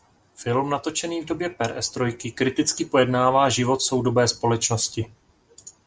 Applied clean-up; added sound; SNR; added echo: none; none; none; none.